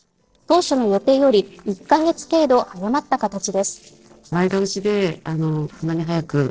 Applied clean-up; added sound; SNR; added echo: neural separator model SepFormer DNS4.